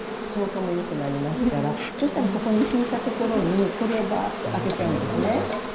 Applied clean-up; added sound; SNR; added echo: none; Insect; 3 dB; reverberation time 0.5 s.